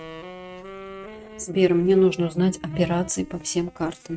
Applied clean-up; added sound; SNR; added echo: neural mask model RNNoise.